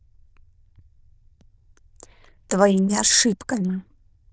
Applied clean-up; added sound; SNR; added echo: neural diffusion model UNIVERSE++.